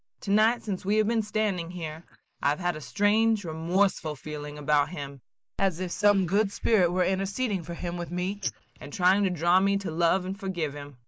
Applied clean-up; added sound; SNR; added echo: neural mask model Resemble Enhance denoiser.